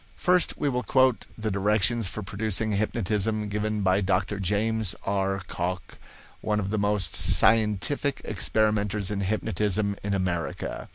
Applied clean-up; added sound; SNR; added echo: none; none; none; none.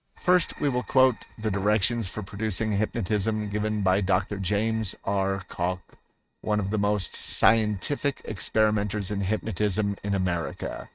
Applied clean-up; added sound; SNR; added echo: neural mask model RNNoise.